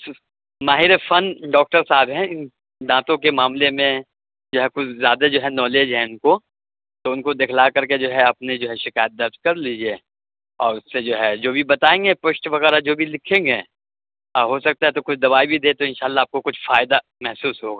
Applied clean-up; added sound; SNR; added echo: none; none; none; none.